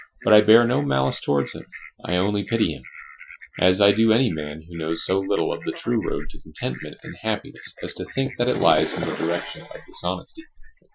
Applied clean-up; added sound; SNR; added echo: classical method Wiener filter.